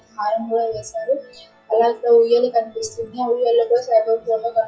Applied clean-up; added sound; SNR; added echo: classical method WPE with log-MMSE.